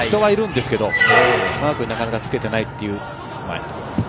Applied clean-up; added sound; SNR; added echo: none; Squeak; 0 dB; none.